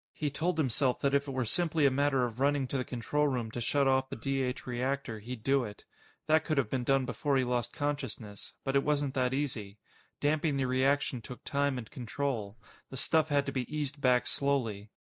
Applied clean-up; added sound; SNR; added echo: neural mask model Resemble Enhance denoiser.